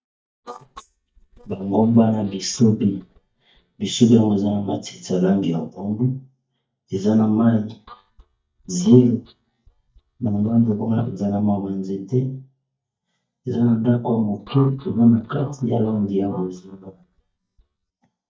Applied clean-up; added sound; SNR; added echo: neural mask model DeepFilterNet 3.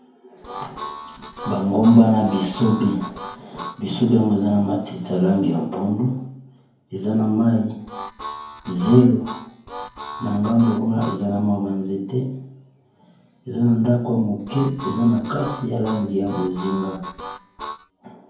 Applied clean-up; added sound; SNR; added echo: none; Harmonica; 13 dB; reverberation time 0.9 s.